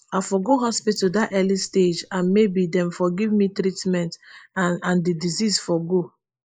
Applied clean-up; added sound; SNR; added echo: neural mask model Resemble Enhance denoiser.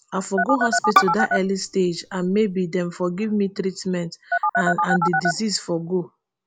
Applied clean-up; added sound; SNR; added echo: none; Bowed string instrument + Telephone; -1 dB; none.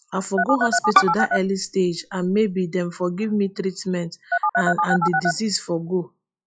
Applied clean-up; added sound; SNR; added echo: classical method log-MMSE.